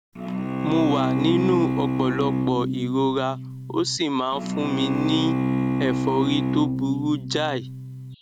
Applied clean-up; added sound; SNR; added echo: none; Bowed string instrument; 0 dB; none.